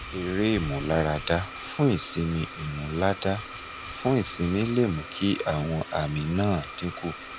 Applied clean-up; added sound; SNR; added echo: none; Domestic sounds, home sounds; 12 dB; none.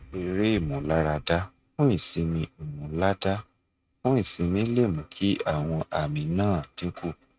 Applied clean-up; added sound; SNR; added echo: neural mask model RNNoise.